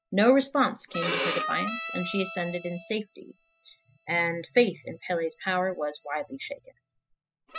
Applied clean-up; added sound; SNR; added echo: classical method spectral subtraction.